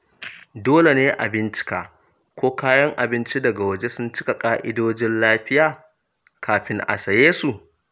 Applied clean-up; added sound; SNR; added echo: none; none; none; none.